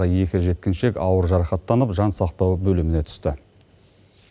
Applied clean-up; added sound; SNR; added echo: none; none; none; none.